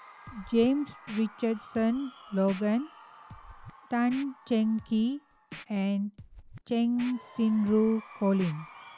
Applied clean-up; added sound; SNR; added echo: none; Crowd / Cheering + Scratching (performance technique); 19 dB; none.